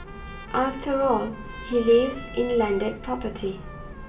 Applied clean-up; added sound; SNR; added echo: none; Trumpet; 17 dB; reverberation time 0.2 s.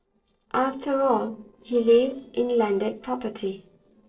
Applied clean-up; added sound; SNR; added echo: neural separator model SepFormer DNS4.